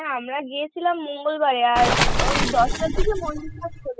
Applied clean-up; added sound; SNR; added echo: classical method spectral subtraction.